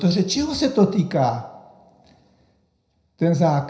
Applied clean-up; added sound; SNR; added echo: none; none; none; reverberation time 0.4 s.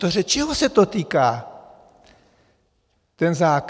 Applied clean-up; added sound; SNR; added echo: none; none; none; none.